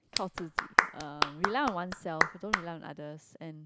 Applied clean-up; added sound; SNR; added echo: none; Clapping; -5 dB; none.